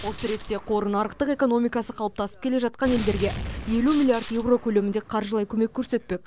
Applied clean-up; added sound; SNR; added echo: none; Gunshot, gunfire; 12 dB; none.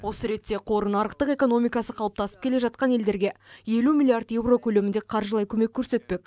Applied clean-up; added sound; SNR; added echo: none; none; none; none.